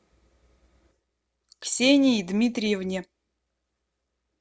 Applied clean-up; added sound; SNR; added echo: none; none; none; none.